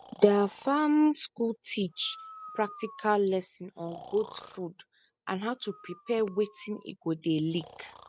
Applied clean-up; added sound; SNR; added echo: neural mask model RNNoise.